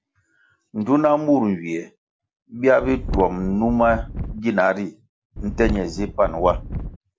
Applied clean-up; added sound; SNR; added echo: none; Wind; 7 dB; none.